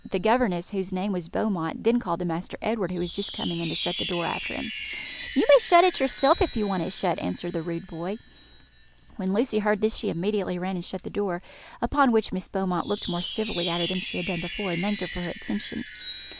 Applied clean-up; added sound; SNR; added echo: none; Wind chime; -5 dB; none.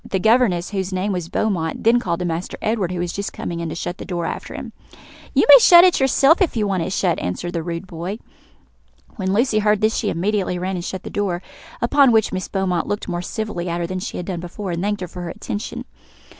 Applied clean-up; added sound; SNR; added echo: none; none; none; none.